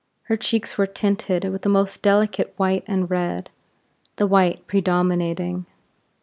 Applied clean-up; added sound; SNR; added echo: none; none; none; none.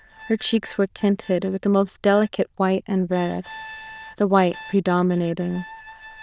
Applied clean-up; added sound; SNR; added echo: neural diffusion model UNIVERSE++.